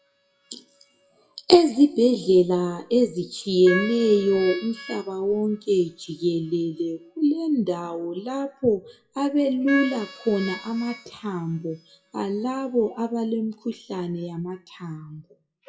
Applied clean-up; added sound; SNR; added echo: classical method WPE with log-MMSE.